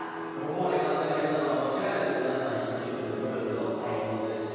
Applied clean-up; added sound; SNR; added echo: none; none; none; reverberation time 2.2 s.